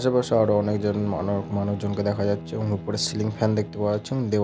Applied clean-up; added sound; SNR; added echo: none; Bowed string instrument; 14 dB; none.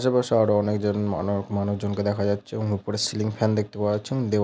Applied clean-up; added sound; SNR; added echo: none; none; none; none.